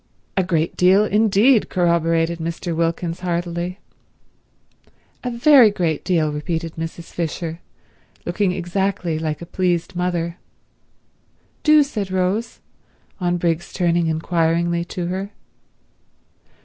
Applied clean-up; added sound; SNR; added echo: none; none; none; none.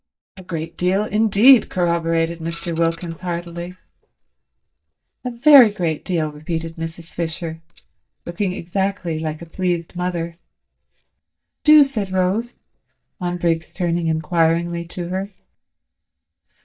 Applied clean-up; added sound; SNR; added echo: neural mask model DeepFilterNet 3.